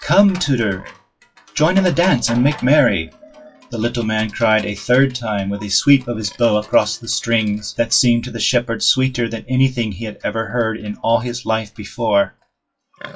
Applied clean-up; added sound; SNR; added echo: classical method WPE with log-MMSE.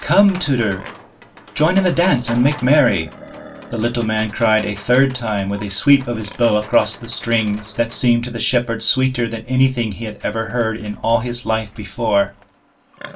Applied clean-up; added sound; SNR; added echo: none; Livestock, farm animals, working animals; 19 dB; reverberation time 0.2 s.